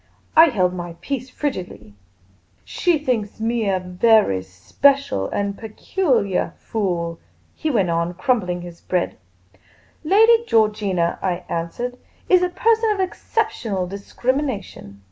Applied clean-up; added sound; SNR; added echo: none; none; none; none.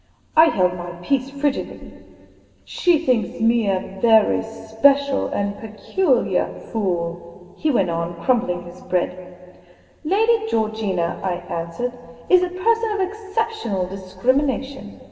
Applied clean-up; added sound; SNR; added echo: none; none; none; reverberation time 2.3 s.